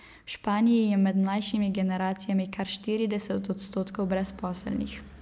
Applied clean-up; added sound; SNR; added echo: none; none; none; none.